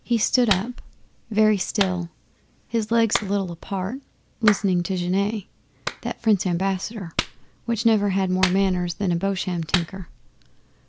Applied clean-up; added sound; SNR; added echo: none; Clapping; 10 dB; none.